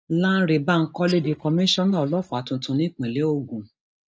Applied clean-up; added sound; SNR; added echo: neural mask model DeepFilterNet 3.